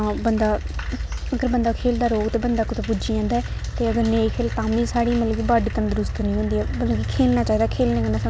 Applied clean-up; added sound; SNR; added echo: none; none; none; none.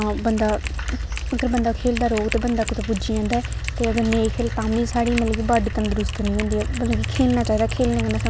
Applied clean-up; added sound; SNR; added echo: none; Typing; 12 dB; none.